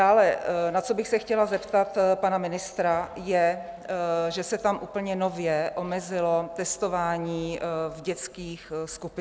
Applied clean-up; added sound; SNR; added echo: none; none; none; none.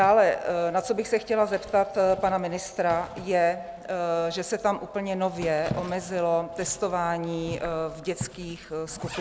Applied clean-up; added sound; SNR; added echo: none; Zipper (clothing); 17 dB; none.